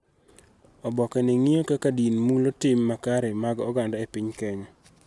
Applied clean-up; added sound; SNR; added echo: none; none; none; none.